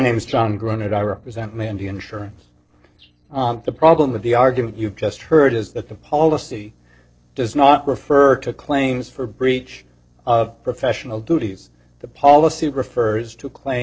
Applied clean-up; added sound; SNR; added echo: neural separator model SepFormer DNS4.